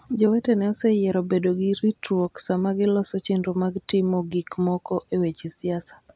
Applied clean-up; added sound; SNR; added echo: none; none; none; none.